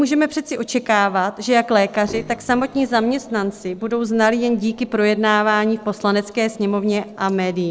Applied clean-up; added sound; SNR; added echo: neural separator model SepFormer DNS4.